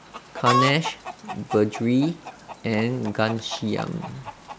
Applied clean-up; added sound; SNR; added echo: none; Chicken, rooster; 6 dB; none.